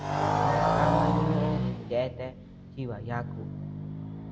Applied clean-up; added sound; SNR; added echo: none; Motorcycle; -5 dB; none.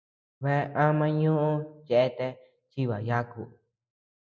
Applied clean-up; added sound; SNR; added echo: none; none; none; none.